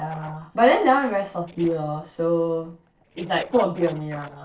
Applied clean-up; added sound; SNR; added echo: neural separator model SepFormer DNS4.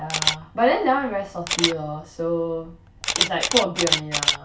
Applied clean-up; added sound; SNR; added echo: none; Camera; 2 dB; reverberation time 0.2 s.